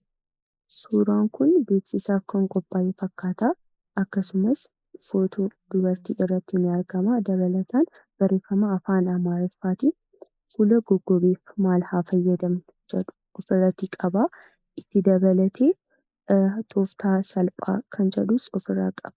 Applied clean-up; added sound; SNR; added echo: neural mask model Resemble Enhance denoiser.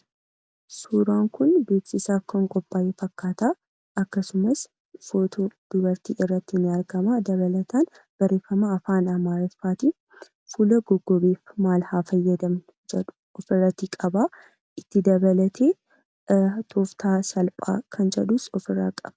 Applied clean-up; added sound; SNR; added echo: none; none; none; none.